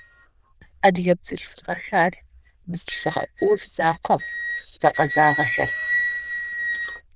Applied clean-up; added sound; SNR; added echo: neural diffusion model UNIVERSE++.